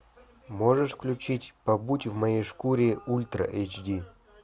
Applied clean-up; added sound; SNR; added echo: none; none; none; none.